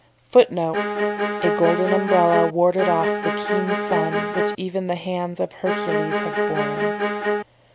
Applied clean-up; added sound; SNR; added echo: none; Bowed string instrument; 0 dB; none.